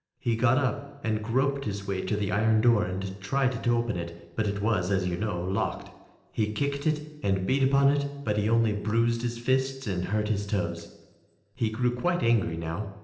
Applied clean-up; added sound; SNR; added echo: none; none; none; reverberation time 0.9 s.